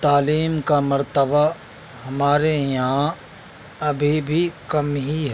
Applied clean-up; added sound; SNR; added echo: none; none; none; none.